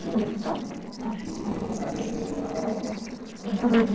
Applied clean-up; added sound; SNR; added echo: neural separator model SepFormer DNS4.